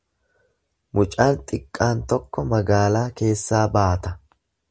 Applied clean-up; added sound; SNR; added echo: none; none; none; none.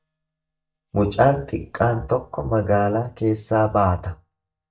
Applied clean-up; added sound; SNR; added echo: neural mask model DeepFilterNet 3.